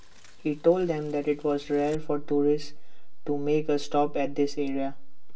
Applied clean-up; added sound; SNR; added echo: none; Mechanisms / Bicycle; 4 dB; reverberation time 0.2 s.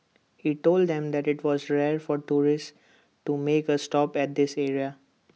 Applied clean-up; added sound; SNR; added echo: none; none; none; none.